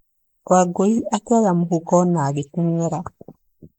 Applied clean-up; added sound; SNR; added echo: neural mask model Resemble Enhance denoiser.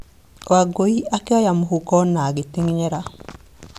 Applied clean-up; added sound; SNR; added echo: none; none; none; none.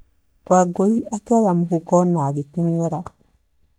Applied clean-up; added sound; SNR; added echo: neural mask model DeepFilterNet 3.